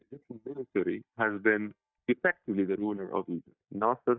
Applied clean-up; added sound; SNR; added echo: neural mask model DeepFilterNet 3.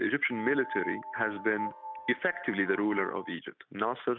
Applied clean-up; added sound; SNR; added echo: none; Piano; 10 dB; none.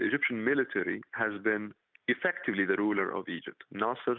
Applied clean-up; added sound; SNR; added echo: none; none; none; none.